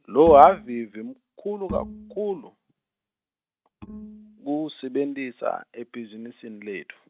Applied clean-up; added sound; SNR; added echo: neural mask model RNNoise.